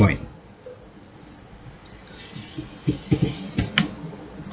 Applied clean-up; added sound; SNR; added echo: none; none; none; none.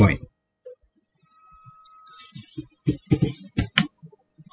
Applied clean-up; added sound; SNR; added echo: classical method spectral subtraction.